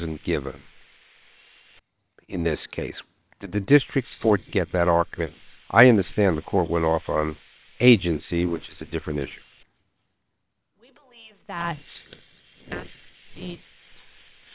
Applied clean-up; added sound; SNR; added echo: neural separator model SepFormer WHAM!.